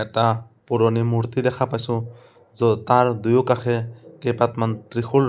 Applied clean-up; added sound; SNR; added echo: none; none; none; none.